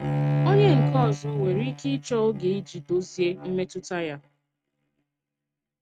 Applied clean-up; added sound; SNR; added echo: neural mask model RNNoise.